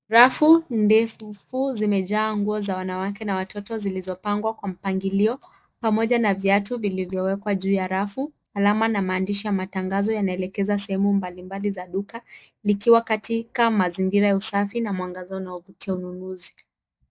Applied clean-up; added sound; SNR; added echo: neural mask model DeepFilterNet 3.